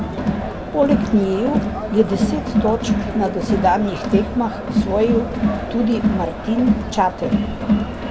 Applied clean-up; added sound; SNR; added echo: none; Crowd; 0 dB; none.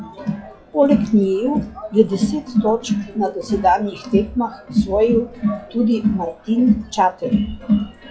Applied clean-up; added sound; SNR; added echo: classical method log-MMSE.